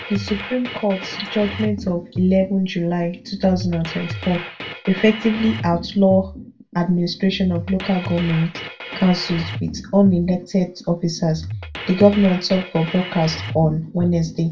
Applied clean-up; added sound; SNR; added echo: none; Drum kit; 12 dB; reverberation time 0.2 s.